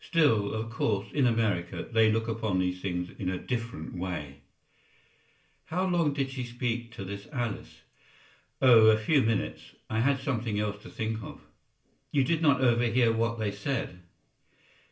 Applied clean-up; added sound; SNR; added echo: none; none; none; reverberation time 0.3 s.